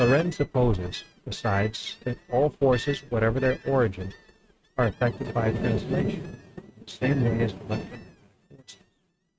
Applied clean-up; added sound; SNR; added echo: neural mask model RNNoise.